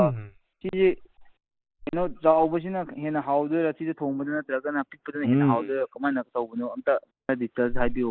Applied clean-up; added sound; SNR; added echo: neural mask model Resemble Enhance denoiser.